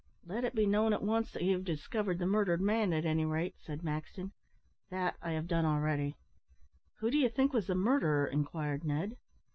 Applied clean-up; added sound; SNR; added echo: none; none; none; none.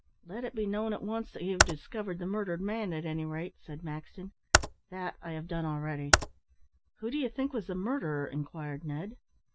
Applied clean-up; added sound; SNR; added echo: none; Computer keyboard; -4 dB; none.